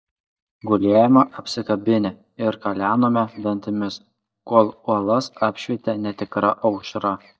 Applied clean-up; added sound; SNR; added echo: neural mask model DeepFilterNet 3.